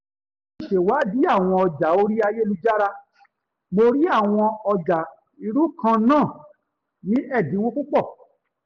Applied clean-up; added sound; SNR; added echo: none; none; none; none.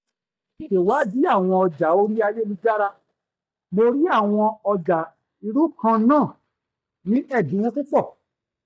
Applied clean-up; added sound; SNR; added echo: neural mask model DeepFilterNet 3.